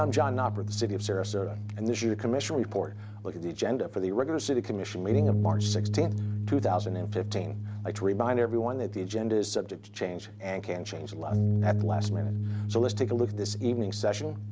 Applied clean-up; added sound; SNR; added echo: none; Bass guitar; 1 dB; none.